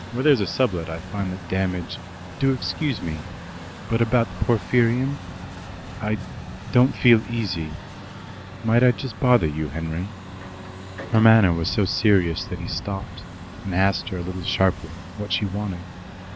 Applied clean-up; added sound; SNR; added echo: none; Truck; 12 dB; none.